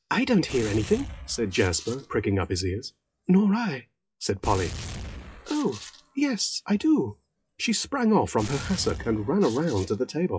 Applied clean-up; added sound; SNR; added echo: classical method WPE with log-MMSE.